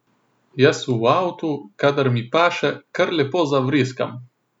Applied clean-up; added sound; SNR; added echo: none; none; none; none.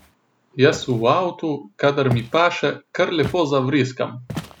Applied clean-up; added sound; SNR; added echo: none; Walk, footsteps; 16 dB; none.